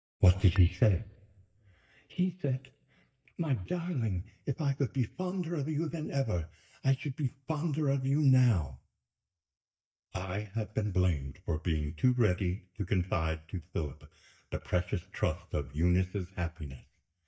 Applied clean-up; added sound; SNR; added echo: neural mask model DeepFilterNet 3.